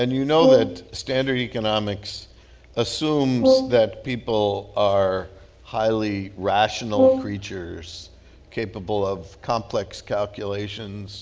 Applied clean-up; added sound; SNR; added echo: none; Brass instrument; 0 dB; none.